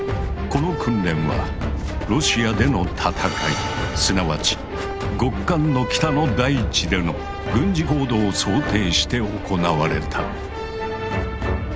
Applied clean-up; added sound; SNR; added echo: none; none; none; none.